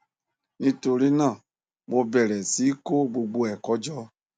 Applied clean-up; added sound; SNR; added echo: none; none; none; none.